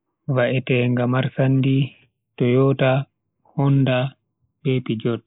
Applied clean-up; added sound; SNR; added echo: neural mask model Resemble Enhance denoiser.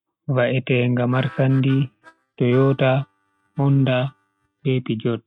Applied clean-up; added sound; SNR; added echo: neural mask model RNNoise.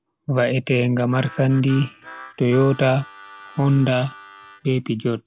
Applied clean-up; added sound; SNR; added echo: none; Harmonica; 20 dB; none.